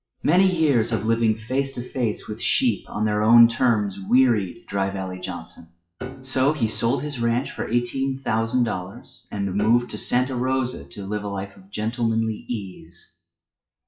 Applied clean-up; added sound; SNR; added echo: classical method WPE with log-MMSE.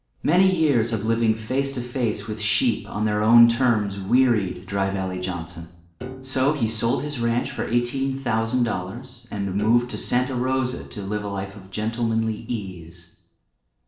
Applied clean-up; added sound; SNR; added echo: neural separator model SepFormer DNS4.